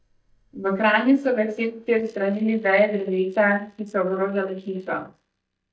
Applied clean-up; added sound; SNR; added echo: neural mask model DeepFilterNet 3.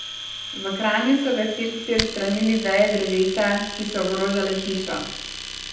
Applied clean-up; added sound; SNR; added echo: none; Domestic sounds, home sounds; 9 dB; reverberation time 0.8 s.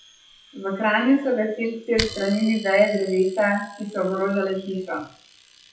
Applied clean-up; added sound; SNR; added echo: classical method WPE with log-MMSE.